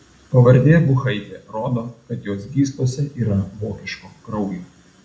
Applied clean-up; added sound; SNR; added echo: none; none; none; reverberation time 0.3 s.